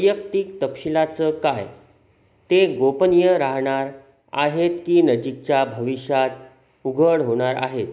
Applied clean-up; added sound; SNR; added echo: none; none; none; none.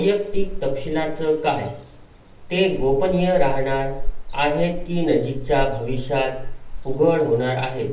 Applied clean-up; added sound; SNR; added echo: none; Ocean; 4 dB; reverberation time 0.4 s.